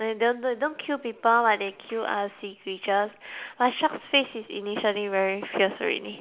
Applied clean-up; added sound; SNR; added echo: none; none; none; none.